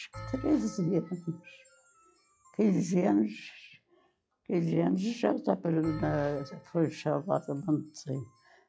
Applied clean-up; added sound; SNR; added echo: classical method log-MMSE.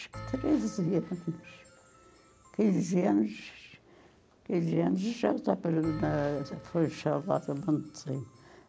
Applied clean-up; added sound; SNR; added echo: none; Bell; 18 dB; none.